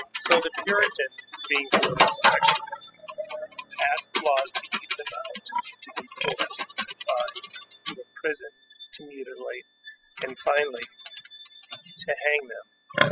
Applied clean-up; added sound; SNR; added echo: classical method spectral subtraction.